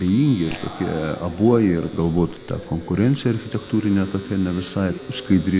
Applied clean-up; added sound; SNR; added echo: none; Domestic sounds, home sounds; 19 dB; none.